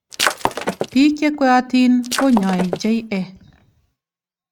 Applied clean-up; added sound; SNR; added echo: neural mask model RNNoise.